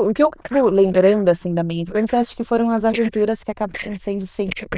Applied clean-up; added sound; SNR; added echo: neural diffusion model UNIVERSE++.